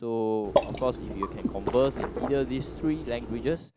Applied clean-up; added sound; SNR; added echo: none; Water / Liquid; 3 dB; none.